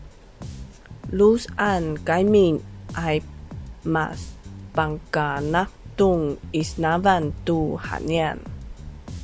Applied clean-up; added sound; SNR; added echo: none; Bass guitar; 14 dB; none.